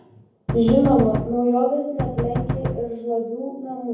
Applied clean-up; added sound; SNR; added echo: none; Knock; 5 dB; reverberation time 0.9 s.